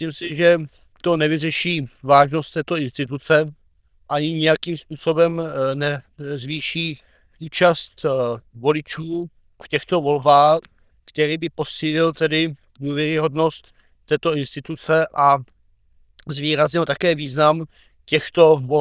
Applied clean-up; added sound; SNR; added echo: neural diffusion model UNIVERSE++.